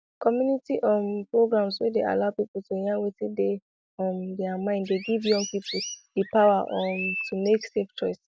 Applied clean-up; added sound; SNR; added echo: none; Chirp, tweet; 11 dB; none.